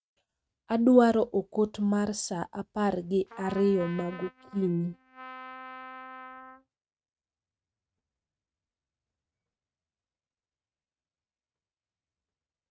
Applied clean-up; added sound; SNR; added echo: neural mask model RNNoise.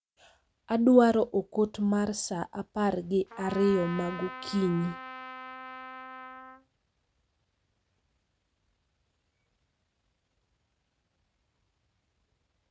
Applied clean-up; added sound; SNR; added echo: none; Trumpet; 11 dB; none.